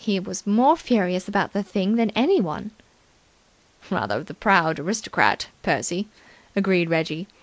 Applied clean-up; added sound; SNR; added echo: none; none; none; none.